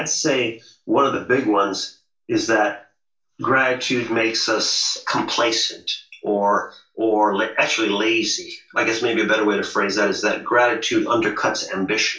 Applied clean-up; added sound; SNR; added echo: none; none; none; reverberation time 0.3 s.